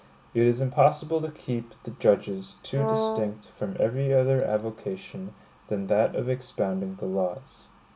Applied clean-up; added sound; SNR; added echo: none; Brass instrument; 2 dB; none.